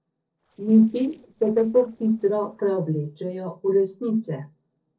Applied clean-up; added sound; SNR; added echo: neural separator model SepFormer DNS4.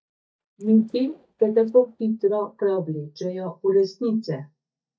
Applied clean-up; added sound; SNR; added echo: neural mask model DeepFilterNet 3.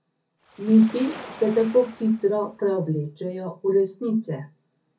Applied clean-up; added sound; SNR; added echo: none; Waves, surf; 19 dB; reverberation time 0.3 s.